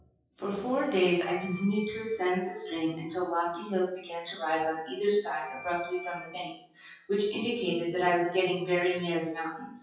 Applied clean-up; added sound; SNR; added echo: classical method WPE with log-MMSE.